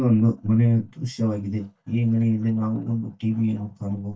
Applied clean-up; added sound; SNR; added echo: neural mask model DeepFilterNet 3.